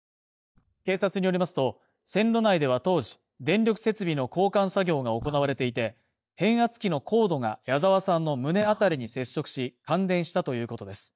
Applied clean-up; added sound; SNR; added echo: neural mask model DeepFilterNet 3.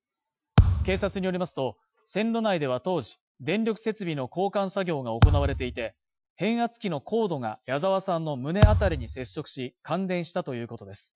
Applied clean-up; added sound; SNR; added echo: classical method Wiener filter.